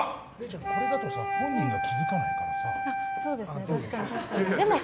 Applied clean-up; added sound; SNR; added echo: none; Wind instrument, woodwind instrument; 0 dB; none.